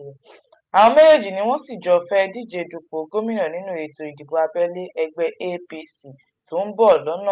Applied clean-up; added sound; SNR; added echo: none; none; none; none.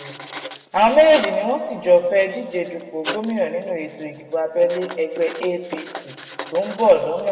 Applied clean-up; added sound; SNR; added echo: none; Writing; 16 dB; reverberation time 1.5 s.